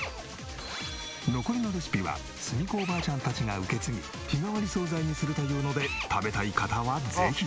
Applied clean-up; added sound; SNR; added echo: none; Drill; 16 dB; none.